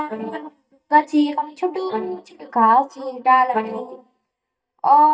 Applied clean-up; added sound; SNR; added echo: neural mask model DeepFilterNet 3.